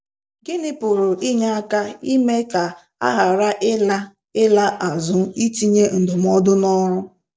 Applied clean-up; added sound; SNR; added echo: none; none; none; none.